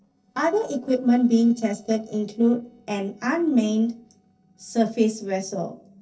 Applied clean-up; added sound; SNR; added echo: neural separator model SepFormer DNS4.